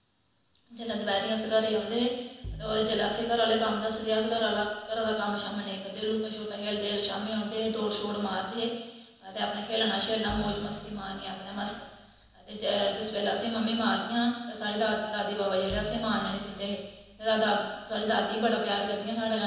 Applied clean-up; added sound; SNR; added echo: none; Bowed string instrument; 17 dB; reverberation time 1.1 s.